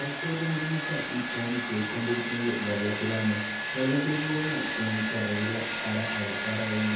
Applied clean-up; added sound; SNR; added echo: none; Domestic sounds, home sounds; 3 dB; reverberation time 0.8 s.